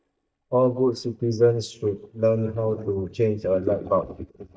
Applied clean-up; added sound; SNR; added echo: neural mask model DeepFilterNet 3.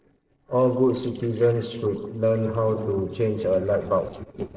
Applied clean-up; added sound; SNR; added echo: neural separator model SepFormer DNS4.